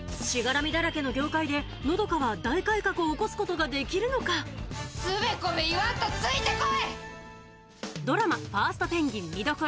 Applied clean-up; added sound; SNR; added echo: none; none; none; none.